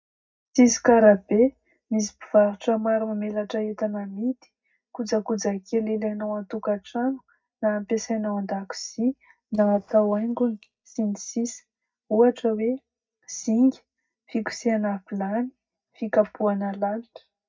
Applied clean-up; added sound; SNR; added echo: neural mask model DeepFilterNet 3.